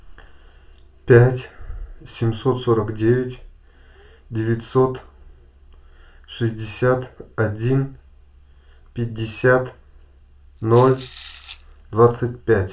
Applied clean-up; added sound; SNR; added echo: none; Rattle / Rattle (instrument); 15 dB; reverberation time 0.3 s.